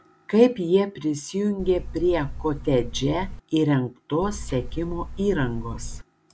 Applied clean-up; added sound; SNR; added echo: none; Buzz; 9 dB; none.